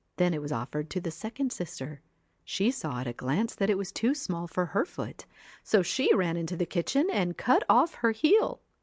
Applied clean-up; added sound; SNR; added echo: none; none; none; none.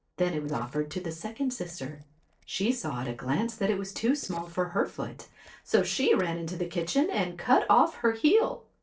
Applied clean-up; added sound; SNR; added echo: neural separator model SepFormer DNS4.